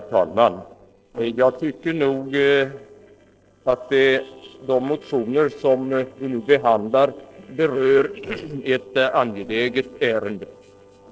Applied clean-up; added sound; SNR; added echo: neural separator model SepFormer DNS4.